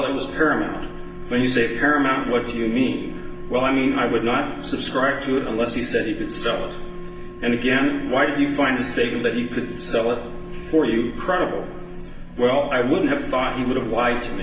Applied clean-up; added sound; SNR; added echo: none; Wind instrument, woodwind instrument; 17 dB; reverberation time 0.9 s.